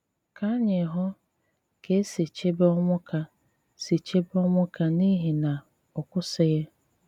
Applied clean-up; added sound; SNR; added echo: none; none; none; none.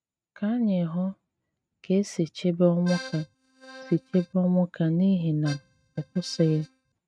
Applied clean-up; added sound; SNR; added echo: neural mask model RNNoise.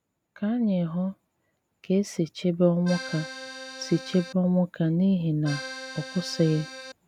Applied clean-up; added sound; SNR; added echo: none; Accordion; 12 dB; none.